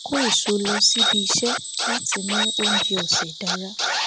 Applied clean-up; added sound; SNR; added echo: none; Bird vocalization, bird call, bird song + Scratching (performance technique); -2 dB; none.